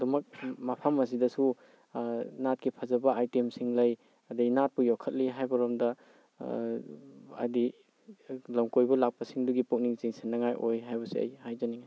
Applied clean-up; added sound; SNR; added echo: none; none; none; none.